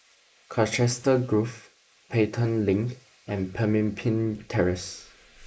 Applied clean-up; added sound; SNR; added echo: neural mask model Resemble Enhance denoiser.